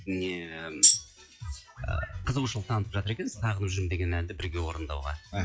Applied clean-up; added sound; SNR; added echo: classical method log-MMSE.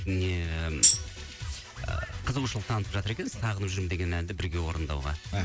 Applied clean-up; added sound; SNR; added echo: none; Tambourine; -4 dB; none.